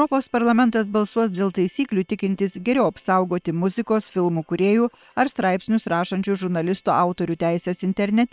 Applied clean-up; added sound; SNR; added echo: neural separator model SepFormer WHAM!.